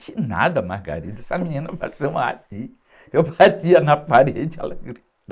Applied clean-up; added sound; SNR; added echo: neural mask model Resemble Enhance denoiser.